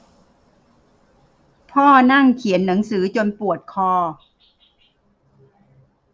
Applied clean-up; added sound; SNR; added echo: none; none; none; none.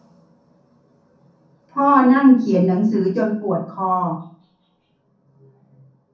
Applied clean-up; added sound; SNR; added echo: none; none; none; reverberation time 0.6 s.